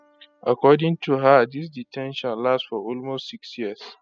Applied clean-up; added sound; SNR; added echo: classical method spectral subtraction.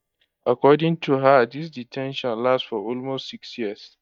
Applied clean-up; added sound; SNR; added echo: neural mask model DeepFilterNet 3.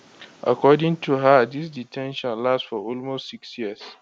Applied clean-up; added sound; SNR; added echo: none; none; none; none.